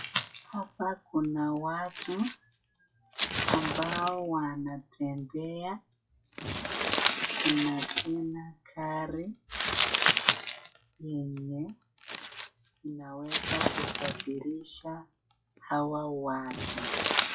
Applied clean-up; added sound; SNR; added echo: classical method WPE with log-MMSE.